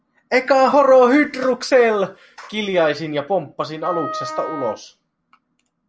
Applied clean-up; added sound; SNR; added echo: none; Wind instrument, woodwind instrument; 11 dB; none.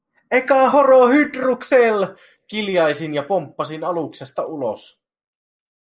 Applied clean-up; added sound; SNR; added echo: neural mask model Resemble Enhance denoiser.